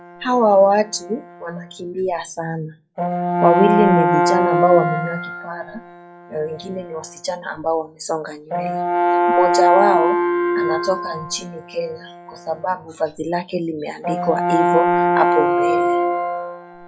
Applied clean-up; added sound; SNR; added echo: classical method log-MMSE.